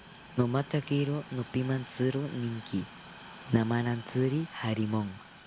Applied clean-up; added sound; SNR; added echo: none; Train; 17 dB; none.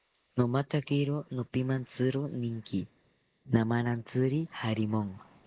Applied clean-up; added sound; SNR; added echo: neural mask model Resemble Enhance denoiser.